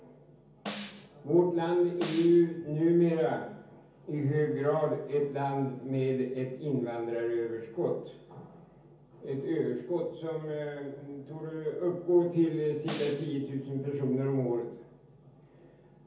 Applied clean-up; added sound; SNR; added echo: none; Snare drum; 13 dB; reverberation time 0.7 s.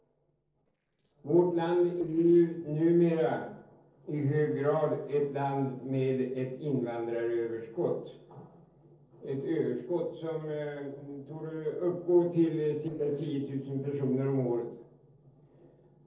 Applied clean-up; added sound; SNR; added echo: neural separator model SepFormer DNS4.